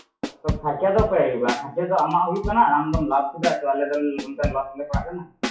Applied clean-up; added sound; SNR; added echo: classical method WPE with log-MMSE.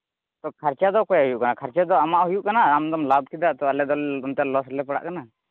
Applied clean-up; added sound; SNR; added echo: none; none; none; none.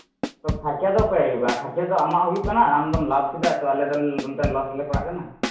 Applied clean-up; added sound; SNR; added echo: none; Drum / Drum kit; 8 dB; reverberation time 0.6 s.